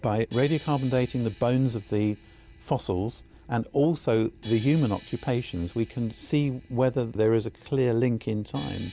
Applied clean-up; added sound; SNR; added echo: none; Crash cymbal; 18 dB; none.